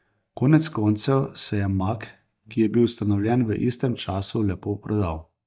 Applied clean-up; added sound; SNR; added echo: neural mask model DeepFilterNet 3.